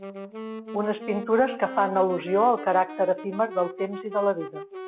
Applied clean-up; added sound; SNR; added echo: none; Wind instrument, woodwind instrument; 12 dB; none.